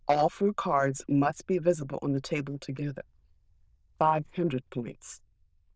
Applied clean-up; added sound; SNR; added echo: neural diffusion model UNIVERSE++.